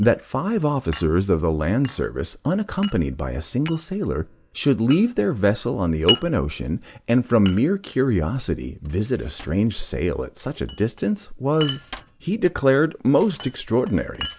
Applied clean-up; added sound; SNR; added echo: none; Glass; 15 dB; none.